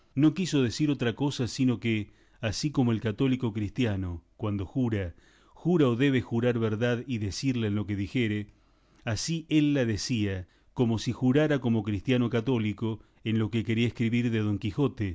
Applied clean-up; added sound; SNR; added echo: none; none; none; none.